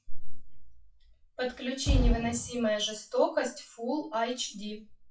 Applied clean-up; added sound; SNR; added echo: classical method WPE with log-MMSE.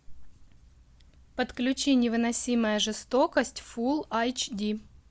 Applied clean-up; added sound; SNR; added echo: none; none; none; none.